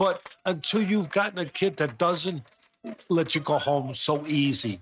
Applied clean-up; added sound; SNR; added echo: neural mask model RNNoise.